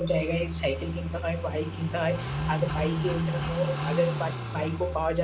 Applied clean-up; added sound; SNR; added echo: none; Car passing by / Idling; 2 dB; none.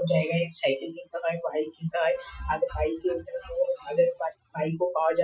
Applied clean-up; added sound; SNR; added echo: classical method Wiener filter.